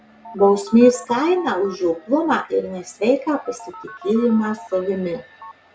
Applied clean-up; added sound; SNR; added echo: none; Telephone; 19 dB; none.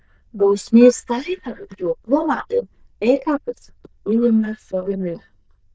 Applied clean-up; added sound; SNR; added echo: neural diffusion model UNIVERSE++.